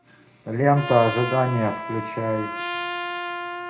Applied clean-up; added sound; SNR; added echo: none; Trumpet; 7 dB; reverberation time 0.3 s.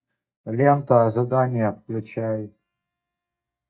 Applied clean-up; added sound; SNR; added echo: neural mask model DeepFilterNet 3.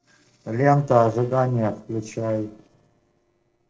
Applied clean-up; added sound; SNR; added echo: neural separator model SepFormer DNS4.